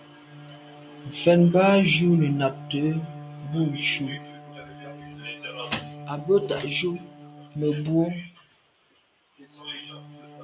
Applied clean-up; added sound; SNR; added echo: none; Bowed string instrument; 17 dB; none.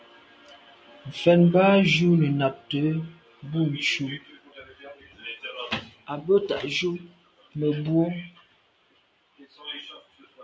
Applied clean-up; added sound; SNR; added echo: none; none; none; none.